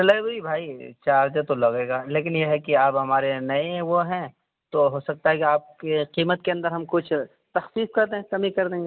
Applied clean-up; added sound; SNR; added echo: none; none; none; none.